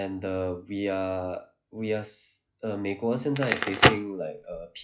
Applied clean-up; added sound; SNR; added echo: classical method log-MMSE.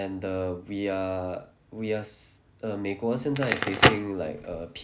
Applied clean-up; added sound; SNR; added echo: none; Crackle; 1 dB; none.